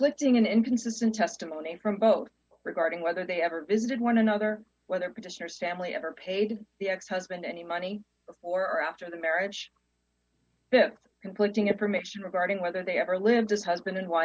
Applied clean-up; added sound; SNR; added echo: none; none; none; none.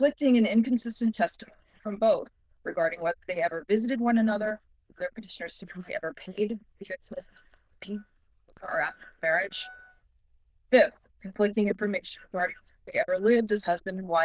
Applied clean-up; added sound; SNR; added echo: neural diffusion model UNIVERSE++.